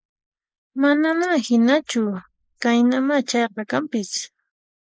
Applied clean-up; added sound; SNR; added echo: neural mask model Resemble Enhance denoiser.